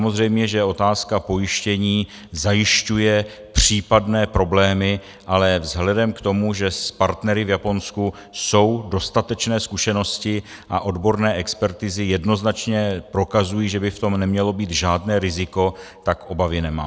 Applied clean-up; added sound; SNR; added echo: none; none; none; none.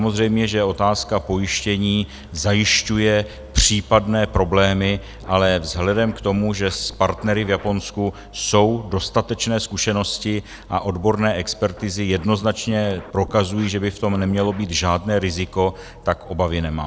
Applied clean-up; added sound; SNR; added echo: none; Scratching (performance technique) + Idling; 19 dB; none.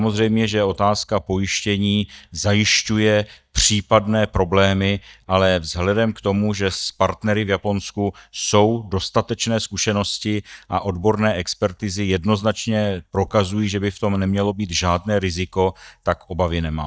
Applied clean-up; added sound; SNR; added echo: neural mask model DeepFilterNet 3.